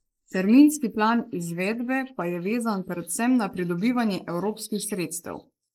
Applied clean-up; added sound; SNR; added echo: neural mask model Resemble Enhance denoiser.